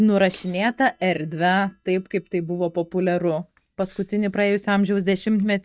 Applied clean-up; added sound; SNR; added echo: neural mask model DeepFilterNet 3.